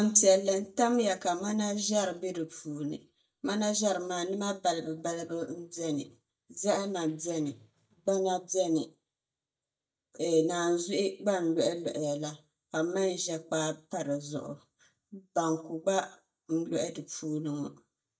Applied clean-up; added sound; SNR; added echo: neural mask model DeepFilterNet 3.